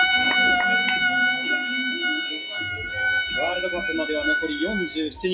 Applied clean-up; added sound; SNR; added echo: classical method WPE with log-MMSE.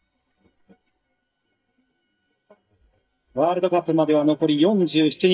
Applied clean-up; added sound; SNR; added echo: neural mask model DeepFilterNet 3.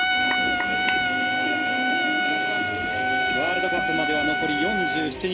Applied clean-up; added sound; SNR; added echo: none; Trumpet; -5 dB; reverberation time 0.8 s.